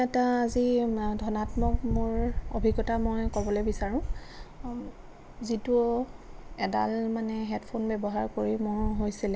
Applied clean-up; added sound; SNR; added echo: none; none; none; none.